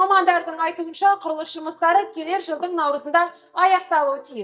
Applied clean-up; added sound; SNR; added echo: neural mask model DeepFilterNet 3.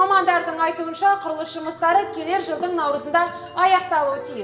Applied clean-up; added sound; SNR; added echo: none; Piano; 17 dB; reverberation time 0.8 s.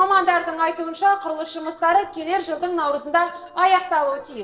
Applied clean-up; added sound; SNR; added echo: neural separator model SepFormer DNS4.